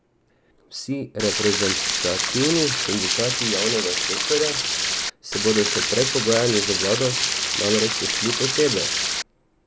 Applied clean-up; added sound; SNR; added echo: none; Stream; -2 dB; none.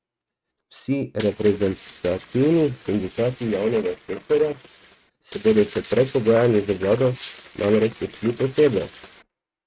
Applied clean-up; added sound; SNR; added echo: neural mask model RNNoise.